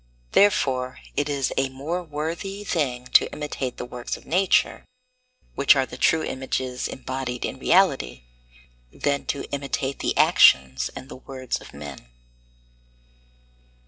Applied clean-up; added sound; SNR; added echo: neural separator model SepFormer DNS4.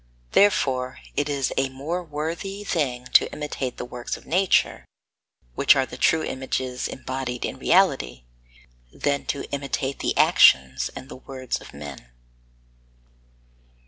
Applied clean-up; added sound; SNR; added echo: none; none; none; none.